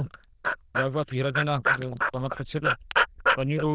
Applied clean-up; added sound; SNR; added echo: neural diffusion model UNIVERSE++.